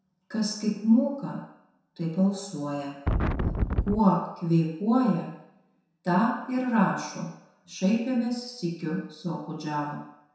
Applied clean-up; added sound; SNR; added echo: none; Wind; -2 dB; reverberation time 0.7 s.